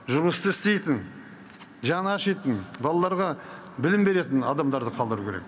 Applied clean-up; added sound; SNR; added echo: none; none; none; none.